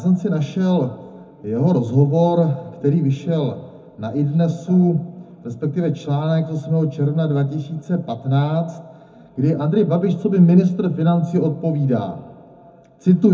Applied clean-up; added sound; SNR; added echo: none; none; none; reverberation time 0.3 s.